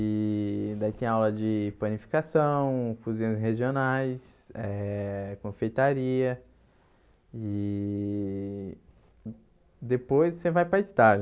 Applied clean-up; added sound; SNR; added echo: none; none; none; none.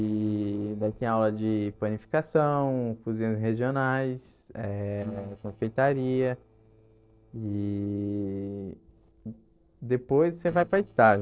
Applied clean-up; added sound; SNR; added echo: neural separator model SepFormer DNS4.